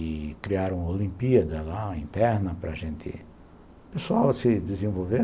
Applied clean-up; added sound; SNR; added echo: none; none; none; none.